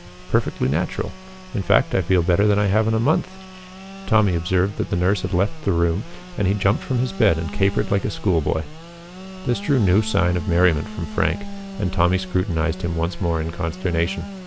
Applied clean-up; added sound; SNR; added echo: none; Sawing / Engine; 15 dB; none.